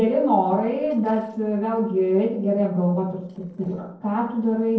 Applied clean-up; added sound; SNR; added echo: neural separator model SepFormer DNS4.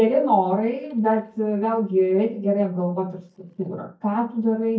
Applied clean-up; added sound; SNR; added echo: neural mask model DeepFilterNet 3.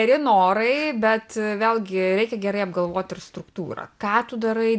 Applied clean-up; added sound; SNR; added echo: none; none; none; none.